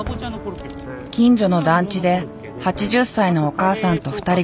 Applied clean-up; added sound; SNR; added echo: none; Piano + Fireworks; 15 dB; none.